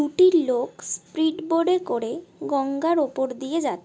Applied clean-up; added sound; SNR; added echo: none; none; none; none.